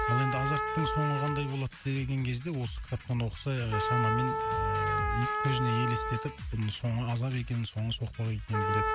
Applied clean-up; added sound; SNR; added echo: none; Trumpet; 2 dB; none.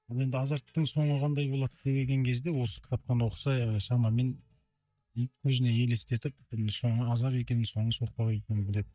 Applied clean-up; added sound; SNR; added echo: neural mask model DeepFilterNet 3.